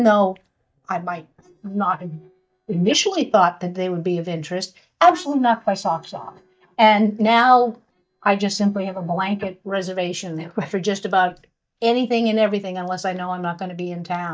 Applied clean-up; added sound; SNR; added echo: neural mask model DeepFilterNet 3.